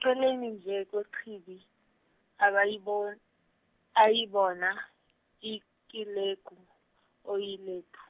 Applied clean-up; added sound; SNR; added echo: none; none; none; none.